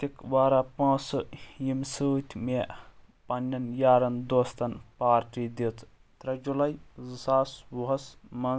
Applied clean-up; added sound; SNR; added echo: none; none; none; none.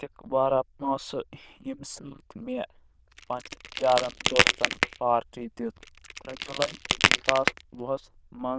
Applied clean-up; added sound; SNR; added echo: neural diffusion model UNIVERSE++.